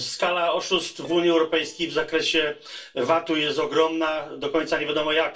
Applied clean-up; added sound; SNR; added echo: neural separator model SepFormer DNS4.